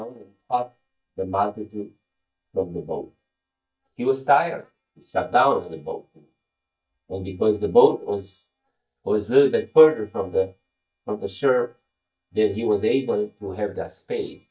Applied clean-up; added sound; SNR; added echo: neural mask model DeepFilterNet 3.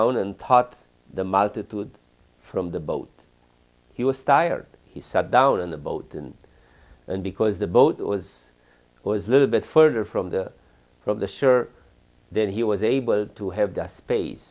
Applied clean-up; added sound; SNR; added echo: none; none; none; none.